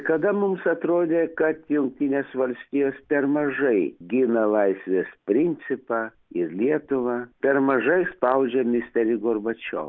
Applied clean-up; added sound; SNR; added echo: none; none; none; none.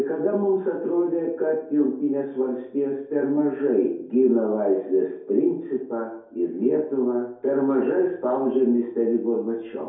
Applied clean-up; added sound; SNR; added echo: none; none; none; reverberation time 2.3 s.